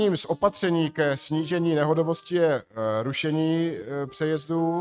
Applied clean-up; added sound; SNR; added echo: neural mask model RNNoise.